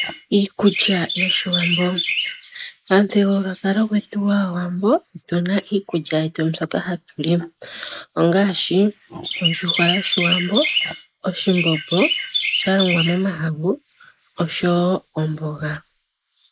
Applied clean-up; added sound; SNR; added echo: neural mask model Resemble Enhance denoiser.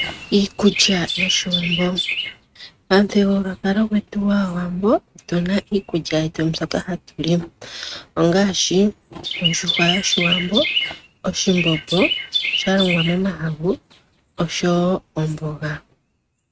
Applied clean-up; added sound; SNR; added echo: neural mask model RNNoise.